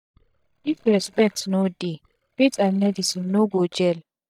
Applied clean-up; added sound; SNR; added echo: neural mask model DeepFilterNet 3.